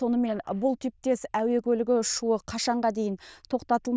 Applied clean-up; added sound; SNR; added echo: neural diffusion model UNIVERSE++.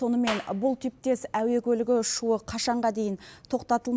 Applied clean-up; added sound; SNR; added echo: none; Clapping; 16 dB; none.